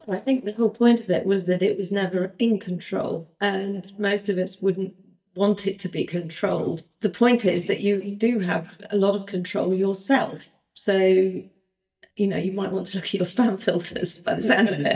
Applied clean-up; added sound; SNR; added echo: neural mask model DeepFilterNet 3.